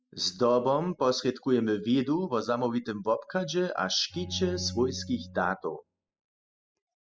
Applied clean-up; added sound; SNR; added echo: classical method spectral subtraction.